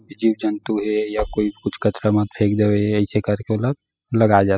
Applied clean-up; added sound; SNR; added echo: classical method spectral subtraction.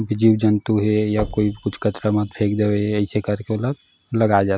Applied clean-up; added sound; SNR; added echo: none; Knock; 19 dB; none.